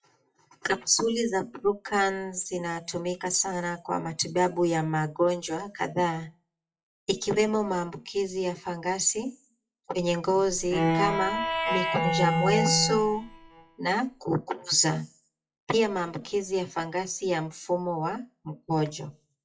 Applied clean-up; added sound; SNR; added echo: classical method WPE with log-MMSE.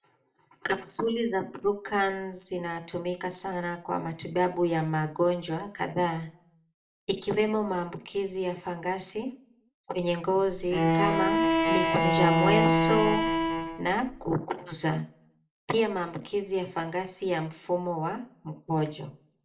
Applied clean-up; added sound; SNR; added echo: none; Bowed string instrument; -4 dB; reverberation time 0.4 s.